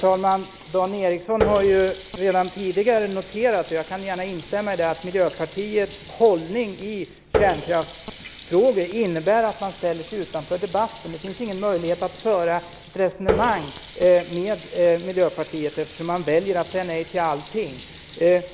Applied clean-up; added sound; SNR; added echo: none; Water tap, faucet; 9 dB; none.